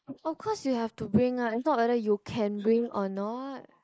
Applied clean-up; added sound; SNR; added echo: neural mask model Resemble Enhance denoiser.